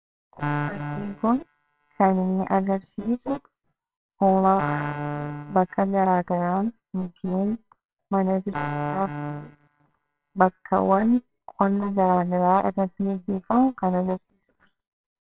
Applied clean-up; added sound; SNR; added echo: neural separator model SepFormer WHAMR!.